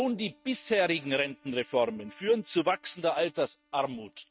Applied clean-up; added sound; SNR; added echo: neural mask model RNNoise.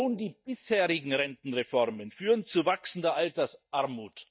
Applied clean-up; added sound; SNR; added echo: neural mask model DeepFilterNet 3.